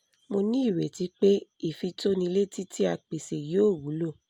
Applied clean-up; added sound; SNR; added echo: none; none; none; none.